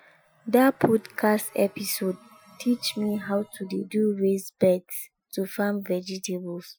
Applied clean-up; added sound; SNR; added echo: classical method Wiener filter.